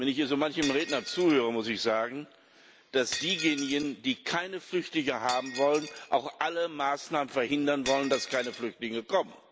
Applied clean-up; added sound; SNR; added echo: none; Shatter; 14 dB; none.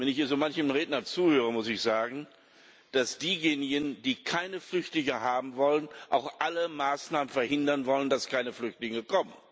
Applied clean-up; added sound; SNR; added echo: none; none; none; none.